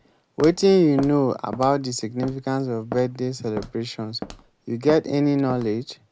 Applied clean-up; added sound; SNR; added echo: none; Walk, footsteps; 16 dB; none.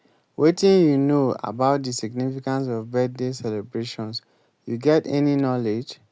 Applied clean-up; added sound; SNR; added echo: none; none; none; none.